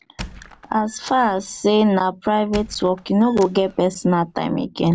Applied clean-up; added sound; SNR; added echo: none; Squeak; 20 dB; none.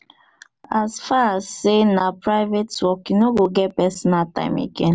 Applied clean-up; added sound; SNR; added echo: none; none; none; none.